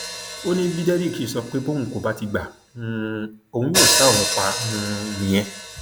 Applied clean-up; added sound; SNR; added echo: none; Hi-hat; 2 dB; none.